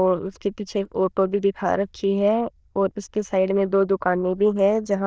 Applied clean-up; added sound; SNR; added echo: neural diffusion model UNIVERSE++.